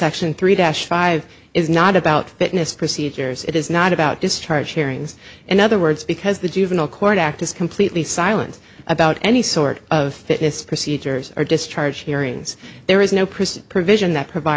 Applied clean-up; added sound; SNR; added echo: none; none; none; none.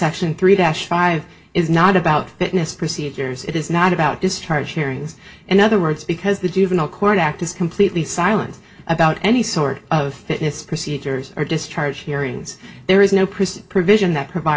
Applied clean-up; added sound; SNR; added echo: none; none; none; reverberation time 0.2 s.